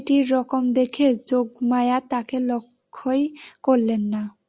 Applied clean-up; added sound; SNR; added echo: none; none; none; none.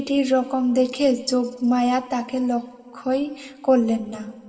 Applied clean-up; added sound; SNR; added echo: none; none; none; reverberation time 1.4 s.